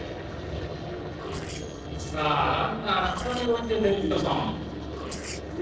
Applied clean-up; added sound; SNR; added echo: neural separator model SepFormer DNS4.